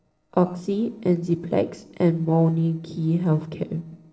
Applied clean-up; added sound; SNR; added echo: neural separator model SepFormer DNS4.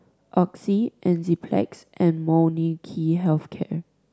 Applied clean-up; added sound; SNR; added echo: none; none; none; none.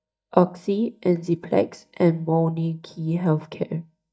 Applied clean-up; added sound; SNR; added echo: neural mask model DeepFilterNet 3.